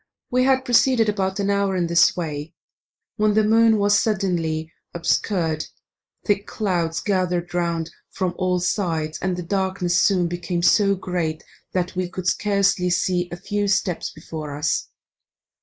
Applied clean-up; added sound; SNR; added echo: neural mask model Resemble Enhance denoiser.